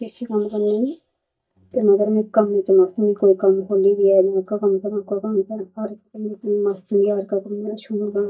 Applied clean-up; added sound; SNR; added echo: neural mask model DeepFilterNet 3.